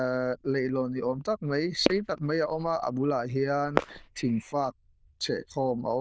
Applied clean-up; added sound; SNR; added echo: neural diffusion model UNIVERSE++.